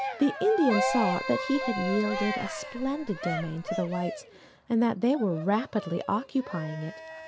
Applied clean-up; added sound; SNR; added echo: none; Keyboard (musical) + Cheering; 6 dB; none.